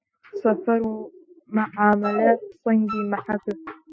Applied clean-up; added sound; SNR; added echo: classical method spectral subtraction.